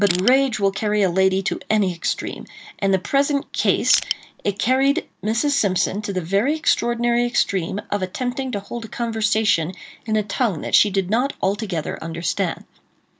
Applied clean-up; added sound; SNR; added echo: none; Crushing; 6 dB; none.